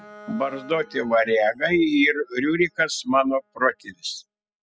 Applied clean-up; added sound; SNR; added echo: classical method spectral subtraction.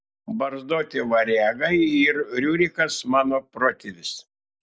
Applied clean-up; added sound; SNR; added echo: none; none; none; none.